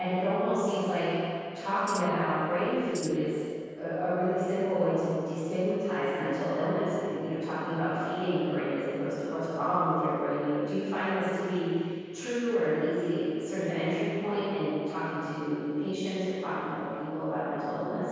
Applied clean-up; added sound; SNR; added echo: neural separator model SepFormer DNS4.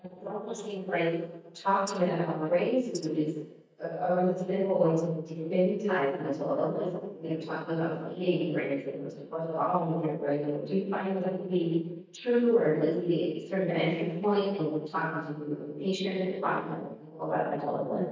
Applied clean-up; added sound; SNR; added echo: neural mask model DeepFilterNet 3.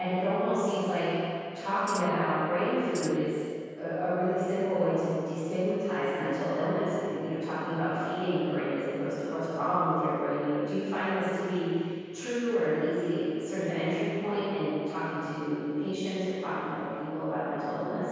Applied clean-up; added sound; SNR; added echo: none; Tambourine; 15 dB; reverberation time 2.2 s.